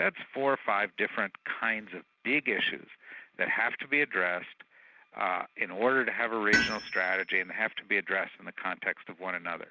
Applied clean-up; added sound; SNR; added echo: none; Tools; 5 dB; none.